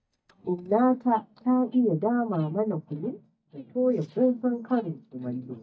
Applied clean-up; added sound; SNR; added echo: neural mask model DeepFilterNet 3.